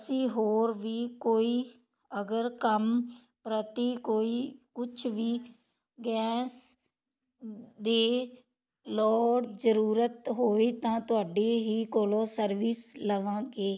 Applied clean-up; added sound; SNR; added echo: none; none; none; none.